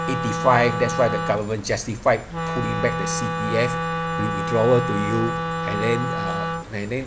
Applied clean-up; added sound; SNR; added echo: none; Wind instrument, woodwind instrument; 3 dB; none.